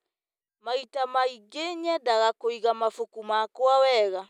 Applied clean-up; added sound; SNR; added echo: none; none; none; none.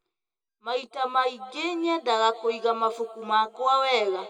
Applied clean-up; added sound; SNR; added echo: none; none; none; reverberation time 1.4 s.